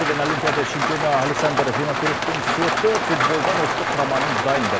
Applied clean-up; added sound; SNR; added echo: none; Rain; -2 dB; none.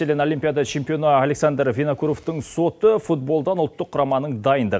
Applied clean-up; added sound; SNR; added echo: none; none; none; none.